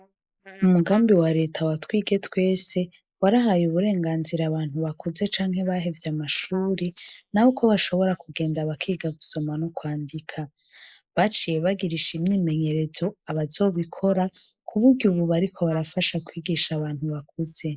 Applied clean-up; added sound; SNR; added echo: neural mask model Resemble Enhance denoiser.